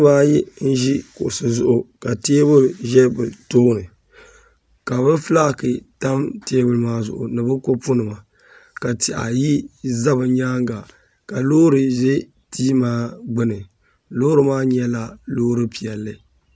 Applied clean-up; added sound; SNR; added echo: none; none; none; none.